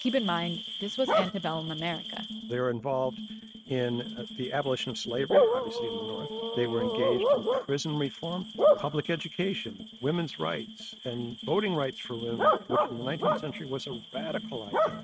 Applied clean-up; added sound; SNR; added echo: neural mask model RNNoise.